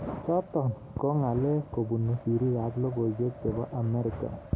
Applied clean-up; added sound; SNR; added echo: none; Wind; 18 dB; none.